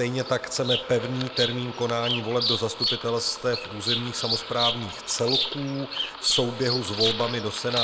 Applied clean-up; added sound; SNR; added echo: none; Bird vocalization, bird call, bird song; 2 dB; none.